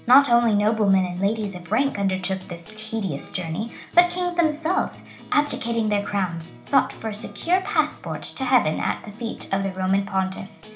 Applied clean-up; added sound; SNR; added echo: none; Acoustic guitar; 20 dB; reverberation time 0.4 s.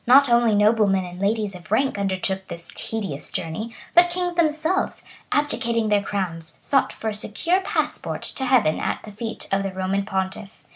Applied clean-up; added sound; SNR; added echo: none; none; none; none.